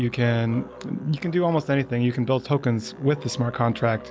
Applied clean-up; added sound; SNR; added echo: none; Musical instrument; 19 dB; none.